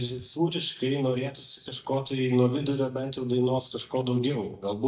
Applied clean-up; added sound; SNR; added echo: neural mask model DeepFilterNet 3.